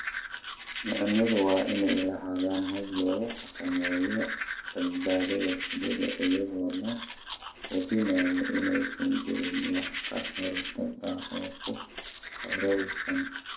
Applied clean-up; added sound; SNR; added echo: none; Domestic sounds, home sounds; 7 dB; reverberation time 0.4 s.